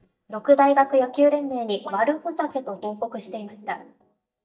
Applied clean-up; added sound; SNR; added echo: neural mask model DeepFilterNet 3.